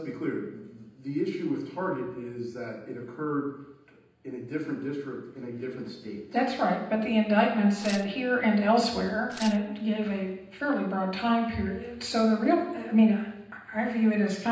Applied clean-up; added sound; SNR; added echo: none; Tearing; 18 dB; reverberation time 0.9 s.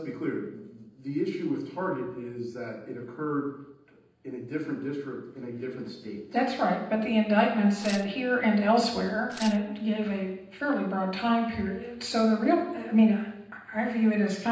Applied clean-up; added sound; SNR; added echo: neural separator model SepFormer DNS4.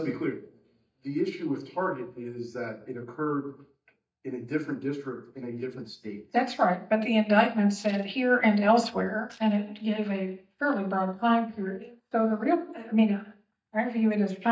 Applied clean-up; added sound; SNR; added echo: neural mask model DeepFilterNet 3.